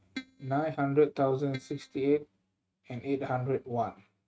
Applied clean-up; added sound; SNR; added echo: neural mask model RNNoise.